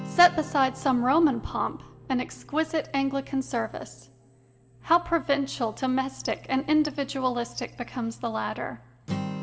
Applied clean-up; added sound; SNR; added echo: none; Acoustic guitar; 16 dB; reverberation time 1.2 s.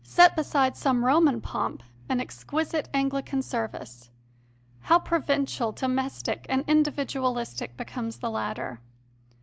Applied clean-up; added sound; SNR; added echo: none; none; none; none.